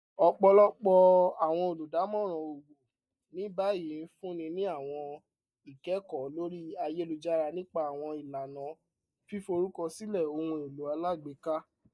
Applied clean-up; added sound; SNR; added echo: neural mask model DeepFilterNet 3.